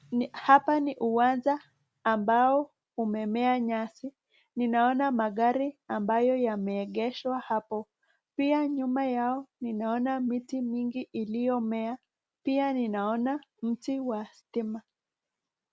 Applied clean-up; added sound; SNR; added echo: none; none; none; none.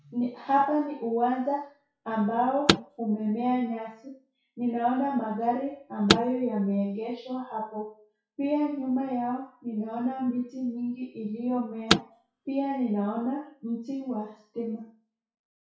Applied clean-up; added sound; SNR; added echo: classical method WPE with log-MMSE.